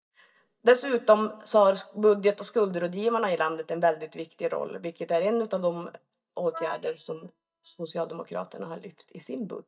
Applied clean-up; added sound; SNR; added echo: neural mask model DeepFilterNet 3.